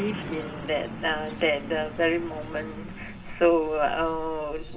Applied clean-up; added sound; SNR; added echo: none; Truck; 10 dB; reverberation time 0.4 s.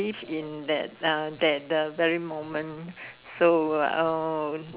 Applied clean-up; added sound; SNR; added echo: none; none; none; none.